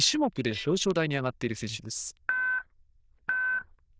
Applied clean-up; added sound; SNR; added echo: neural diffusion model UNIVERSE++.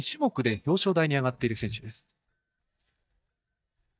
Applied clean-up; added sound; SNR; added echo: neural mask model DeepFilterNet 3.